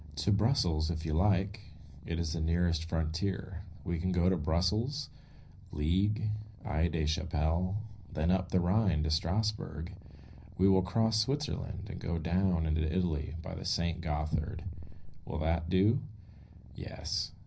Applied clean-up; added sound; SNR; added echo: none; Purr; 19 dB; reverberation time 0.5 s.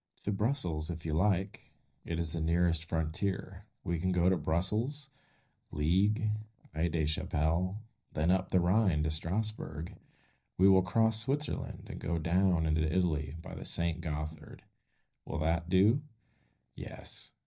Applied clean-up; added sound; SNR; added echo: neural mask model DeepFilterNet 3.